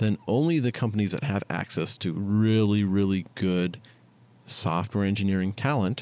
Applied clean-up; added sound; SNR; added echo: none; none; none; none.